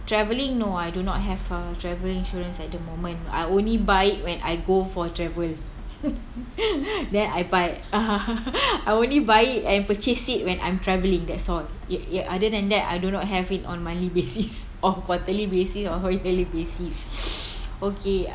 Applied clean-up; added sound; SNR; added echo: none; none; none; none.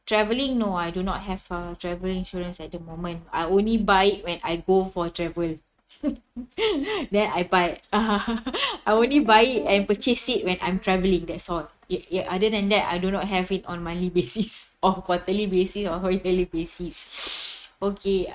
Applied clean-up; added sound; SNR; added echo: neural mask model RNNoise.